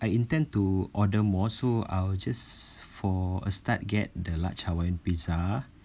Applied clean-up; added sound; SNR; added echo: none; none; none; none.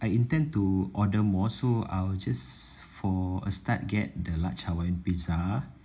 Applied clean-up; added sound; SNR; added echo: none; none; none; reverberation time 0.4 s.